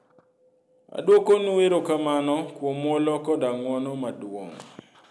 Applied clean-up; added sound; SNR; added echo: none; none; none; none.